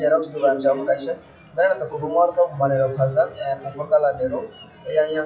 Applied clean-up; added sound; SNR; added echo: classical method WPE with log-MMSE.